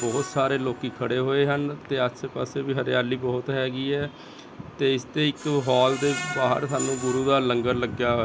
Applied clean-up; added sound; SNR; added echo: none; Screech; 15 dB; none.